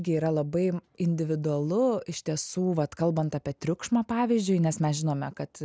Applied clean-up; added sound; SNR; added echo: none; none; none; none.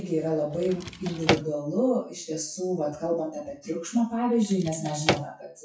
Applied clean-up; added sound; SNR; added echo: classical method WPE with log-MMSE.